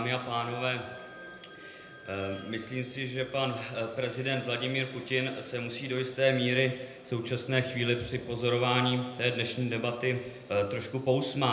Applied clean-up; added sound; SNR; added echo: none; Telephone; 15 dB; reverberation time 0.7 s.